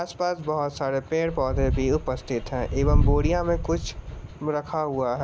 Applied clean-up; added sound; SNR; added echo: none; Wind; -1 dB; none.